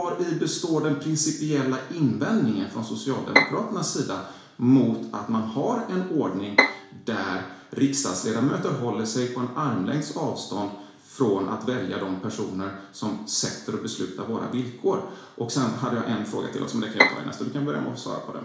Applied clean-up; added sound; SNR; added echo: none; Bowed string instrument; -1 dB; reverberation time 0.7 s.